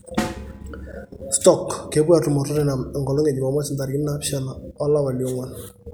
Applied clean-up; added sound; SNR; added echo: none; Snare drum; 11 dB; none.